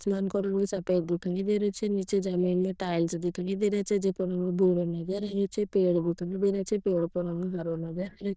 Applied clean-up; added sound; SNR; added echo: neural diffusion model UNIVERSE++.